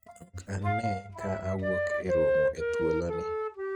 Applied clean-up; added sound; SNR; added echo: neural mask model RNNoise.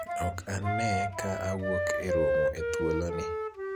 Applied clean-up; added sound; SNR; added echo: none; Wind instrument, woodwind instrument; -3 dB; none.